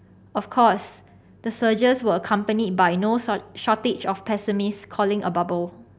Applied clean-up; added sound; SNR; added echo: none; none; none; none.